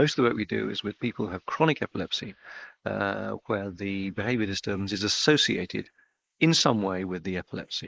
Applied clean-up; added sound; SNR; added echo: neural mask model Resemble Enhance denoiser.